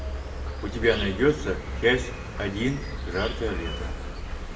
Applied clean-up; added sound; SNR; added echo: none; Insect; 4 dB; reverberation time 1.3 s.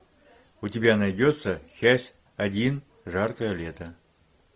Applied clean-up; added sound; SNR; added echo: none; none; none; none.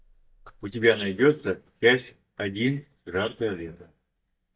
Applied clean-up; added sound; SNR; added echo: neural mask model DeepFilterNet 3.